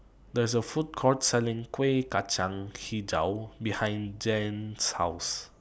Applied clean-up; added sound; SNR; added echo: none; none; none; none.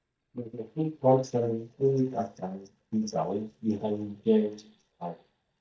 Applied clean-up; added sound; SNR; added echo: neural mask model DeepFilterNet 3.